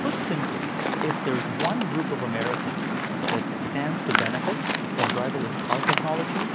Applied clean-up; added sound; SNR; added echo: none; Waves, surf; -4 dB; none.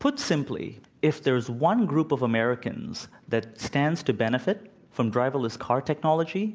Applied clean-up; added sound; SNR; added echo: none; none; none; none.